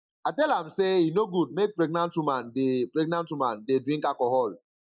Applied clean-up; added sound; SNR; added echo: neural mask model Resemble Enhance denoiser.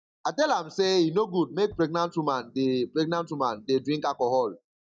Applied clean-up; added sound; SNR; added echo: neural mask model DeepFilterNet 3.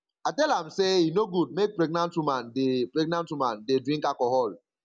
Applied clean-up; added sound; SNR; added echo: none; none; none; none.